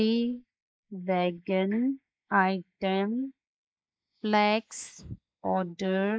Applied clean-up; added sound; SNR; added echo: neural mask model Resemble Enhance denoiser.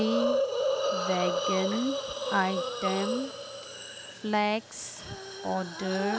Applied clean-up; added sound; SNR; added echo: none; Hiss; 0 dB; none.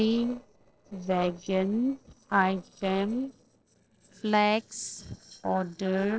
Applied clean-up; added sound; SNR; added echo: neural separator model SepFormer DNS4.